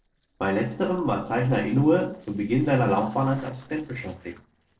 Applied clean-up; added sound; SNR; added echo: neural separator model SepFormer DNS4.